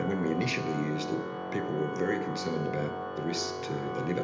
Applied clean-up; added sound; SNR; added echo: none; Organ; 4 dB; reverberation time 1.4 s.